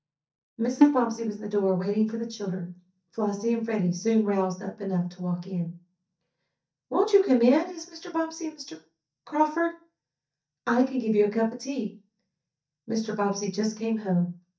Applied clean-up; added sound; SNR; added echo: neural mask model DeepFilterNet 3.